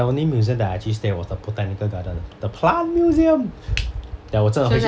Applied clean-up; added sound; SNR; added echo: none; none; none; none.